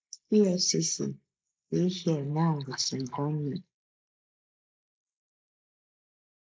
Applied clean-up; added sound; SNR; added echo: neural mask model Resemble Enhance denoiser.